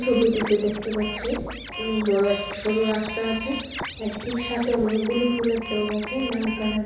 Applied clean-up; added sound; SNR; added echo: none; Scratching (performance technique); 9 dB; reverberation time 1.1 s.